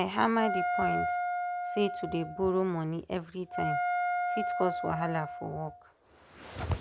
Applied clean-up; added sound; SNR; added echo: none; Wind instrument, woodwind instrument; 1 dB; none.